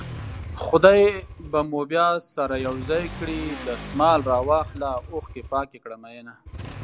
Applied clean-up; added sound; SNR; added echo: none; Motorcycle / Accelerating, revving, vroom; 13 dB; none.